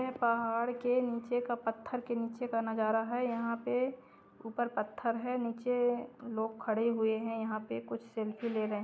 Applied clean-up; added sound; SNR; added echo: none; none; none; none.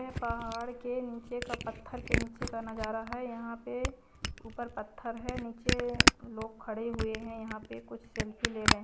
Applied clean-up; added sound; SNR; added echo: none; Camera; -4 dB; none.